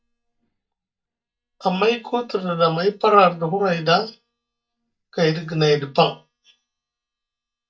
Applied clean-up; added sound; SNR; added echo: neural mask model DeepFilterNet 3.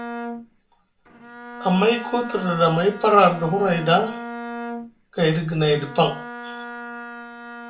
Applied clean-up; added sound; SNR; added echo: none; Bowed string instrument; 13 dB; reverberation time 0.2 s.